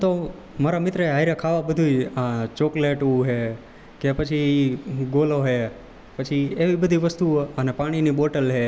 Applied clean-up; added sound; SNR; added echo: none; none; none; none.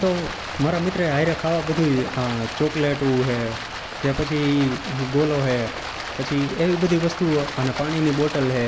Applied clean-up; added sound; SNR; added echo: none; Stream; 9 dB; none.